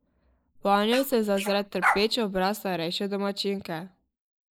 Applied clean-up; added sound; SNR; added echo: neural mask model Resemble Enhance denoiser.